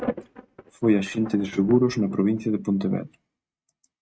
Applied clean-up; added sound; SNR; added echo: neural mask model RNNoise.